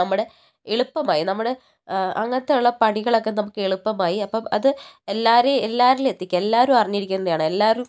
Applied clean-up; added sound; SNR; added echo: none; none; none; none.